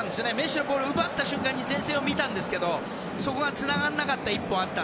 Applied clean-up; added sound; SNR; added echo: none; none; none; none.